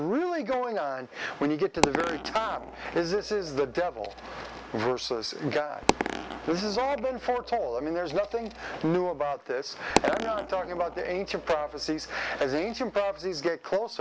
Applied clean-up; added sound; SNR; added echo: none; Coin (dropping); 6 dB; none.